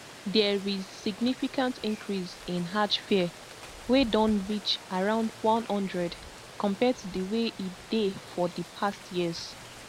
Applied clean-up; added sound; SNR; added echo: none; Rain; 16 dB; none.